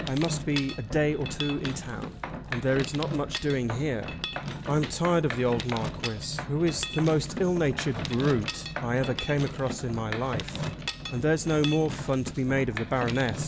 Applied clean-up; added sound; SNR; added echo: none; Mechanisms; 7 dB; none.